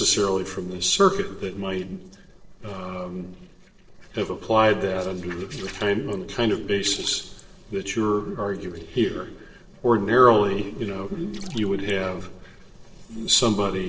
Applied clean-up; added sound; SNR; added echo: neural separator model SepFormer DNS4.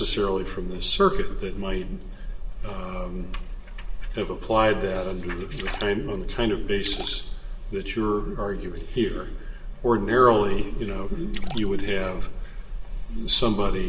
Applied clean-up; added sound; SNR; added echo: none; Splash, splatter; 15 dB; reverberation time 0.8 s.